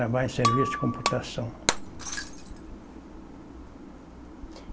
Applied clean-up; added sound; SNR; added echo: none; Shatter; 1 dB; none.